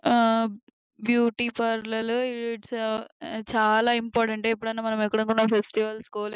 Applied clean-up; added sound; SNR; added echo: none; none; none; none.